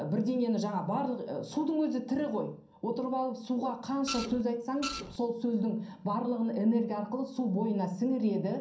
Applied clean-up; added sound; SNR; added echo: none; Printer; 7 dB; reverberation time 0.6 s.